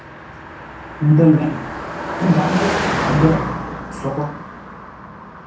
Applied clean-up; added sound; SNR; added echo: none; Car passing by; 5 dB; reverberation time 0.6 s.